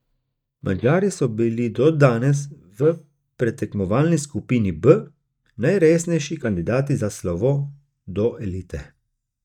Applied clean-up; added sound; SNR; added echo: neural mask model DeepFilterNet 3.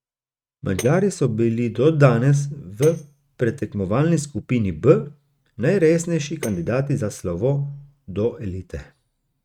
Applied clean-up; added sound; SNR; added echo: neural mask model RNNoise.